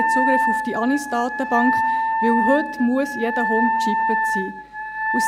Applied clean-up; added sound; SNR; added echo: none; Wind instrument, woodwind instrument; -2 dB; none.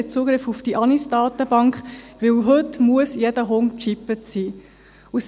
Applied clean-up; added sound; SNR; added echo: none; none; none; none.